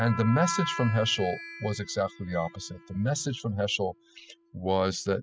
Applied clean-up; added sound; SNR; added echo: classical method spectral subtraction.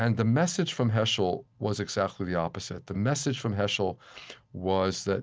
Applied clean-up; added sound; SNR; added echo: none; none; none; none.